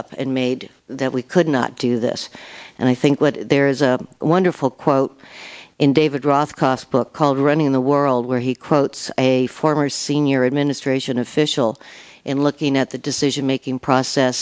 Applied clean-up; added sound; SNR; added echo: none; none; none; none.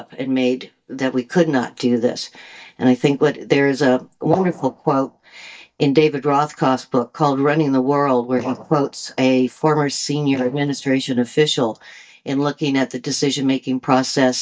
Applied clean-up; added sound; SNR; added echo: neural mask model DeepFilterNet 3.